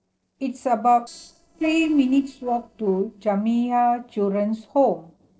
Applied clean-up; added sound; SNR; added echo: neural separator model SepFormer DNS4.